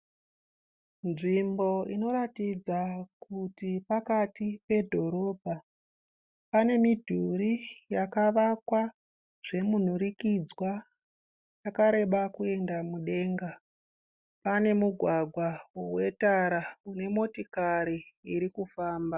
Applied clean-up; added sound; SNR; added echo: none; none; none; none.